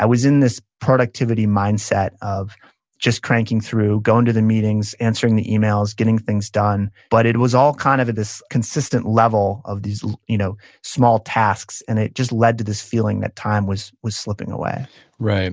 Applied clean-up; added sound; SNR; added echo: none; none; none; none.